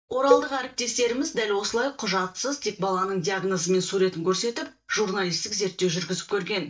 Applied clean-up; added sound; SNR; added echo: neural mask model DeepFilterNet 3.